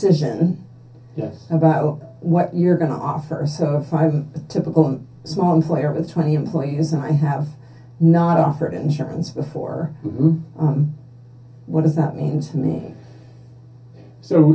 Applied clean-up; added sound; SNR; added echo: none; none; none; reverberation time 0.3 s.